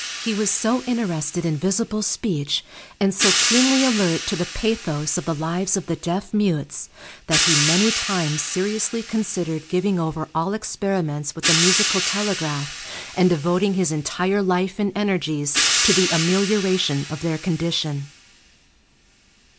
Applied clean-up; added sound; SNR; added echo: none; Hi-hat; 4 dB; none.